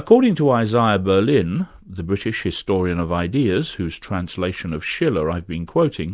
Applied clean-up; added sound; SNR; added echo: none; none; none; none.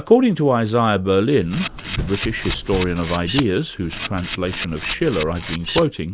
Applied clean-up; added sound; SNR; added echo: none; Knock + Camera; 8 dB; none.